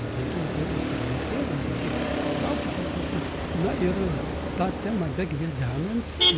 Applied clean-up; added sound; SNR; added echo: none; Motor vehicle (road); -2 dB; none.